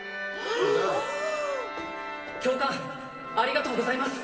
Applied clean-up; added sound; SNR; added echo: none; Breathing; -2 dB; reverberation time 2.4 s.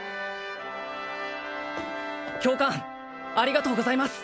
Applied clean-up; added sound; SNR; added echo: none; none; none; none.